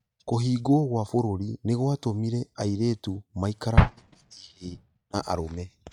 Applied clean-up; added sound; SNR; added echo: neural mask model RNNoise.